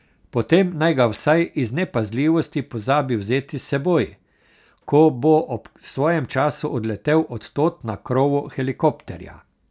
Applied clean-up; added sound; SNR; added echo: none; none; none; none.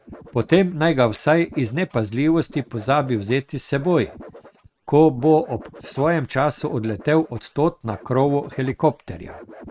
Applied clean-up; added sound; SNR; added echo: neural mask model RNNoise.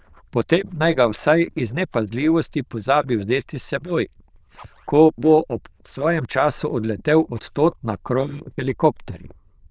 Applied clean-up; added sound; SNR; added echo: neural diffusion model UNIVERSE++.